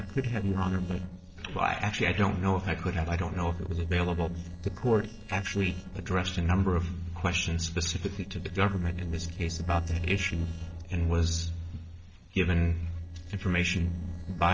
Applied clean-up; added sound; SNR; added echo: neural separator model SepFormer DNS4.